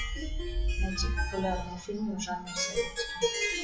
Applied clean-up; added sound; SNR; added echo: classical method WPE with log-MMSE.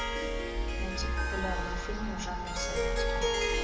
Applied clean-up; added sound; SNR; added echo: none; Harp; 1 dB; reverberation time 1.2 s.